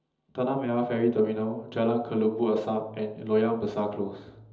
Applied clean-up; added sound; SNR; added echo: none; none; none; reverberation time 1.2 s.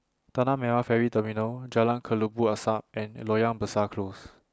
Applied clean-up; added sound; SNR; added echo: none; none; none; none.